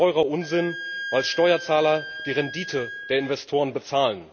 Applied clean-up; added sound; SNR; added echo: none; Wind instrument, woodwind instrument; 11 dB; none.